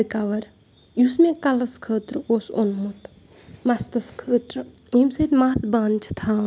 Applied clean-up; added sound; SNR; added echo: none; none; none; none.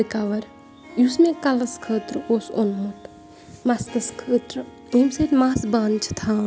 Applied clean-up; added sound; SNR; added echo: none; Harp; 20 dB; none.